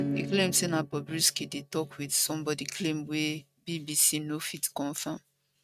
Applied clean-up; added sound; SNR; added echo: neural mask model RNNoise.